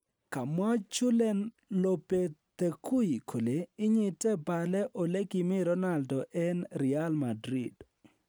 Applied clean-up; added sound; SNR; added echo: none; none; none; none.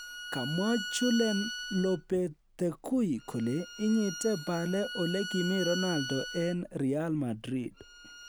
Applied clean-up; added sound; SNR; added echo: none; Bowed string instrument; 10 dB; none.